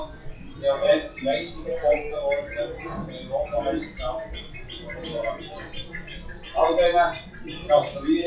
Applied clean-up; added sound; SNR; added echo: classical method WPE with log-MMSE.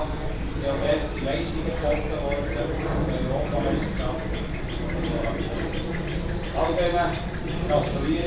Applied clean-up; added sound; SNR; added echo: none; Chirp, tweet / Fowl; -2 dB; reverberation time 0.6 s.